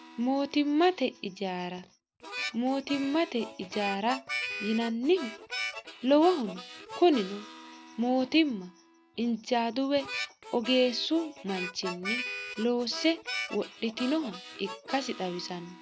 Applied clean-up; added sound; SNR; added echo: none; Harmonica; 11 dB; none.